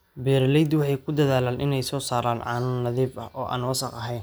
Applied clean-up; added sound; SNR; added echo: none; none; none; none.